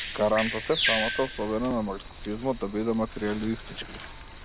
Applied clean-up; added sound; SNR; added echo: none; Bird vocalization, bird call, bird song; 5 dB; none.